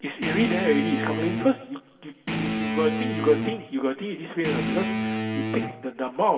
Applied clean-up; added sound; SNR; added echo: none; Guitar; 2 dB; reverberation time 1.6 s.